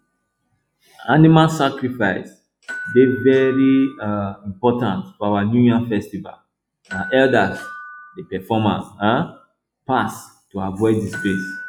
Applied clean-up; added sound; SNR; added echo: classical method log-MMSE.